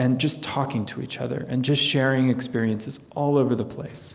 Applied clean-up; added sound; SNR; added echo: none; none; none; none.